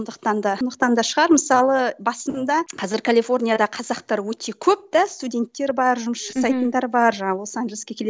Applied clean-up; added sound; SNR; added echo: none; none; none; none.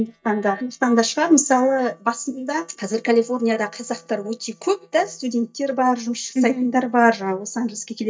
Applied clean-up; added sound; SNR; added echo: neural mask model DeepFilterNet 3.